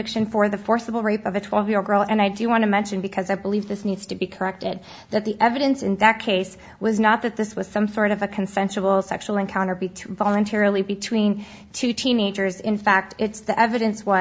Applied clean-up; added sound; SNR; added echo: none; none; none; none.